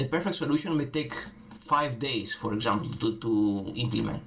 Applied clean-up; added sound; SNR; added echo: none; none; none; reverberation time 0.2 s.